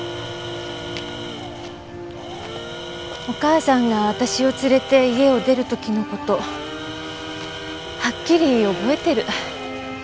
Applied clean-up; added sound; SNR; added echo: none; Tools; 13 dB; none.